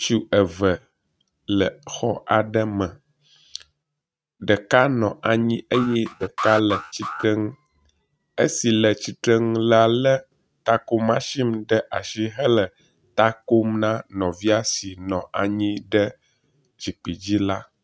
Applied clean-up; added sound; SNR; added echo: neural mask model RNNoise.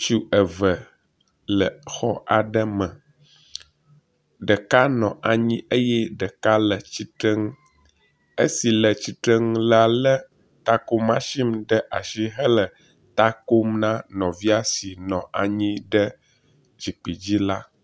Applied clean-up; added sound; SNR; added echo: none; none; none; none.